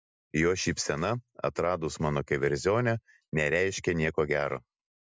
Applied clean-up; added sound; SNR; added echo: none; none; none; none.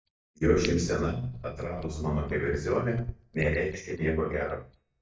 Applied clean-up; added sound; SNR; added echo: neural mask model DeepFilterNet 3.